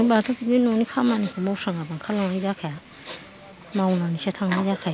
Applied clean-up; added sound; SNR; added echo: none; Respiratory sounds; 16 dB; none.